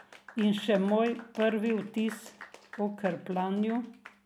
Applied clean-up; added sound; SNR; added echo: none; Applause / Clapping; 19 dB; none.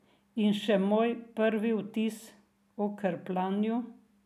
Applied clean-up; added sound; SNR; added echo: none; none; none; none.